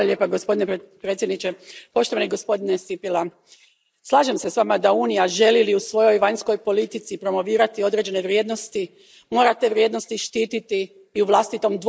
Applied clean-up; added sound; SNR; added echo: neural mask model Resemble Enhance denoiser.